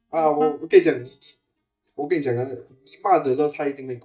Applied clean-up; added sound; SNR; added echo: neural mask model DeepFilterNet 3.